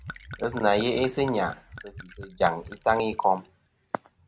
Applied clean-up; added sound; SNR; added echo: none; Gurgling / Chink, clink / Liquid; 16 dB; none.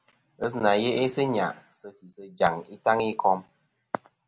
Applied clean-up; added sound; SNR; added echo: none; none; none; none.